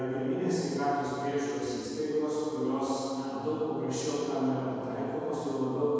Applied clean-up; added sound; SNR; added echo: none; none; none; reverberation time 2.1 s.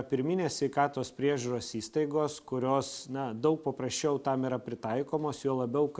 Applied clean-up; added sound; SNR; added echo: none; none; none; none.